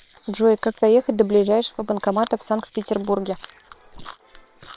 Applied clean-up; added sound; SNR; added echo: neural separator model SepFormer WHAM!.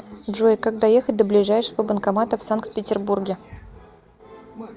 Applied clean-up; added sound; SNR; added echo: none; none; none; none.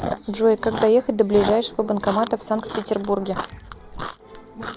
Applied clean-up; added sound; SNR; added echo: none; Chewing, mastication; 11 dB; none.